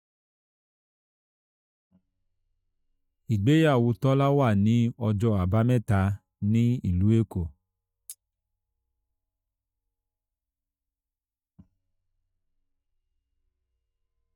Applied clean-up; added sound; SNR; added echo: neural mask model DeepFilterNet 3.